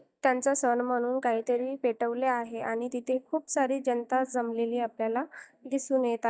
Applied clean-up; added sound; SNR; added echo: neural mask model DeepFilterNet 3.